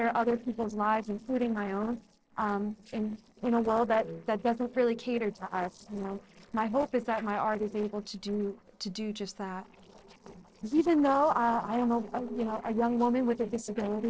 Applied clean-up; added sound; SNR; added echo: neural separator model SepFormer DNS4.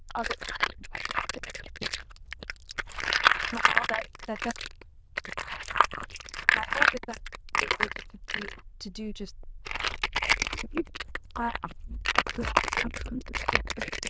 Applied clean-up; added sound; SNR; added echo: neural diffusion model UNIVERSE++.